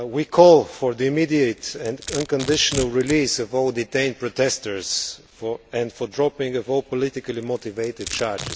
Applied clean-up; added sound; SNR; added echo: none; Domestic sounds, home sounds; 17 dB; none.